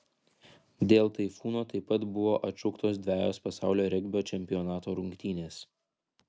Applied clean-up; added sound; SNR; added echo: none; none; none; none.